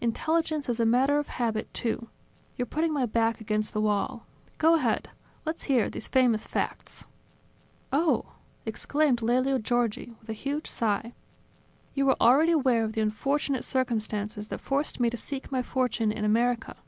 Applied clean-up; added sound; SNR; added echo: none; none; none; none.